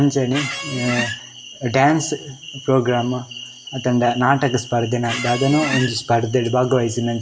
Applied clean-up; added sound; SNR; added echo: none; Squeak; 6 dB; reverberation time 0.3 s.